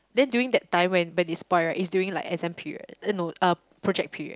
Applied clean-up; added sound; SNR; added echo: none; none; none; none.